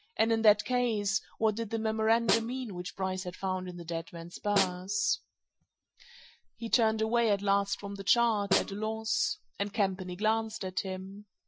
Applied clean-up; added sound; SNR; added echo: classical method Wiener filter.